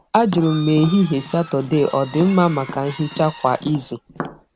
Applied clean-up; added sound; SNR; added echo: none; Tap + Bird / Fowl; 15 dB; none.